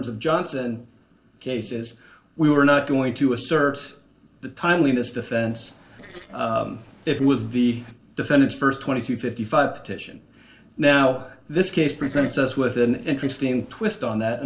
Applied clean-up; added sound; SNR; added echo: neural separator model SepFormer DNS4.